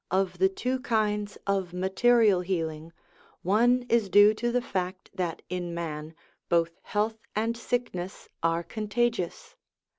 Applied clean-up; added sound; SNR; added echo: none; none; none; none.